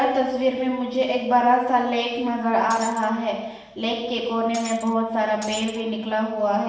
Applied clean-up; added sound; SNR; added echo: none; Shatter; 15 dB; reverberation time 0.9 s.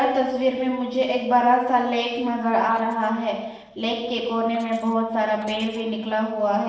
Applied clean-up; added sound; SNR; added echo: neural separator model SepFormer DNS4.